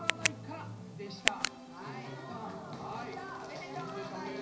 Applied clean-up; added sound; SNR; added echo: none; Tick; -2 dB; reverberation time 0.5 s.